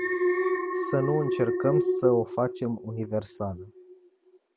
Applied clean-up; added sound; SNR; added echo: none; Alarm; -1 dB; none.